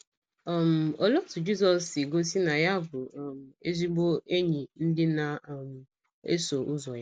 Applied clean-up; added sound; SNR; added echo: none; none; none; none.